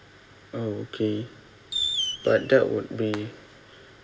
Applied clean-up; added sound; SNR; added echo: none; Fireworks; 5 dB; reverberation time 0.3 s.